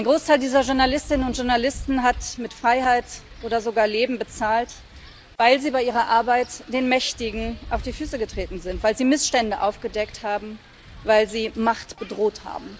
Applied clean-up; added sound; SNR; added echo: none; Wind; 16 dB; none.